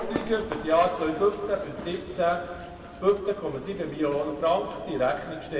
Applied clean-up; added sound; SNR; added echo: none; Run; 14 dB; reverberation time 2.2 s.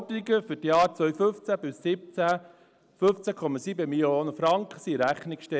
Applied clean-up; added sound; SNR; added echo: none; none; none; none.